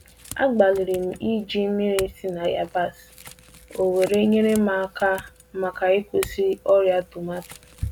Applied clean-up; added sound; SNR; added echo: none; Chink, clink / Domestic sounds, home sounds; 20 dB; none.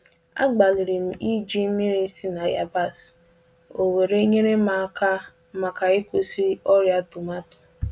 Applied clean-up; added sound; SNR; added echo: none; none; none; none.